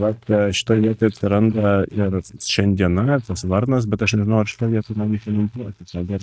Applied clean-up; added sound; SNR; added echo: neural mask model DeepFilterNet 3.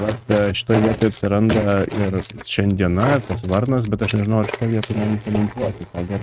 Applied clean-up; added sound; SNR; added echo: neural mask model RNNoise.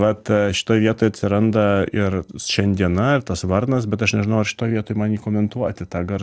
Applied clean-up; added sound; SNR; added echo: none; none; none; none.